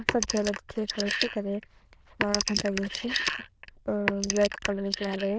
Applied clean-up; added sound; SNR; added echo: neural diffusion model UNIVERSE++.